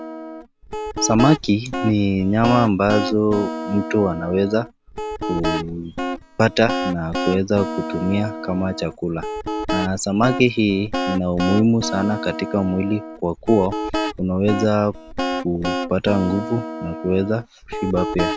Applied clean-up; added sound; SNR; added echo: none; Guitar; 6 dB; none.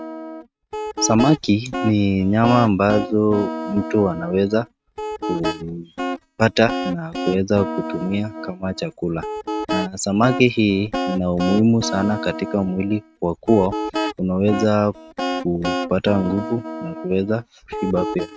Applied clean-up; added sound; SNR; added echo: neural mask model RNNoise.